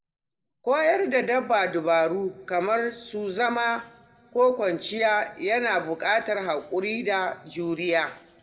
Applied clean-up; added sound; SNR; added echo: none; none; none; reverberation time 1.6 s.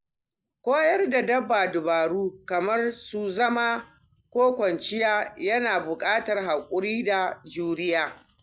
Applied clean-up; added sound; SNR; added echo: none; none; none; none.